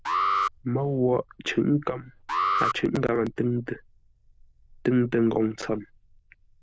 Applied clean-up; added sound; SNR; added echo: neural diffusion model UNIVERSE++.